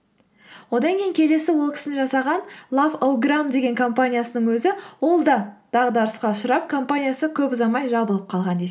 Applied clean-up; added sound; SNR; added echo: none; none; none; none.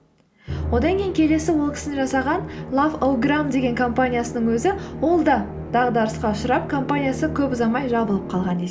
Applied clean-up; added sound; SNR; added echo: none; Musical instrument; 9 dB; none.